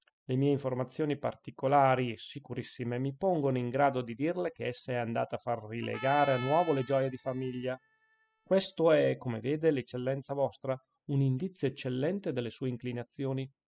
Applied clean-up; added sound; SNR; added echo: classical method spectral subtraction.